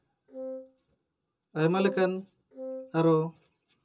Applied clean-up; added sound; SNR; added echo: none; Wind instrument, woodwind instrument; 11 dB; reverberation time 0.2 s.